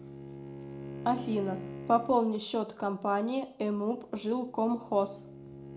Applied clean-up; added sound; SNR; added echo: none; Bowed string instrument; 13 dB; reverberation time 0.3 s.